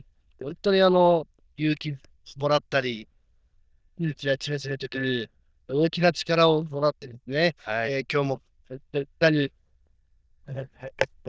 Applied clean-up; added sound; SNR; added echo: neural diffusion model UNIVERSE++.